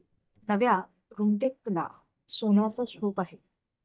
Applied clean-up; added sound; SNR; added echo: neural mask model DeepFilterNet 3.